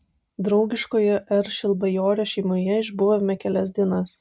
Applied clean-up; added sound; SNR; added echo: none; none; none; none.